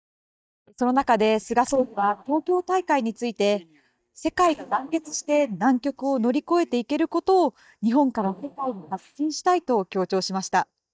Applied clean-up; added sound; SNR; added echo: neural mask model DeepFilterNet 3.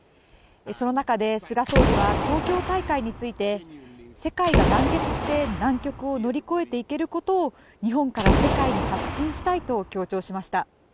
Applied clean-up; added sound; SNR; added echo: none; Boom; -1 dB; none.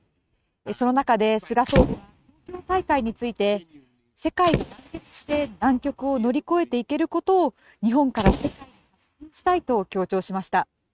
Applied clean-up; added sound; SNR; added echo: neural mask model RNNoise.